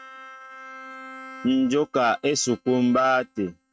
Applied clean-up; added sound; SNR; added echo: neural mask model RNNoise.